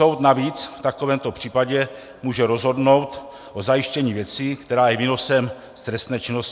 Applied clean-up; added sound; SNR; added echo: none; none; none; none.